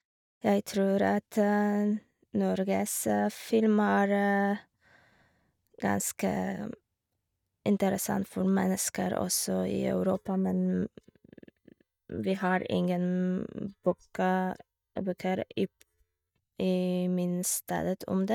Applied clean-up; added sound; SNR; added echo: neural mask model DeepFilterNet 3.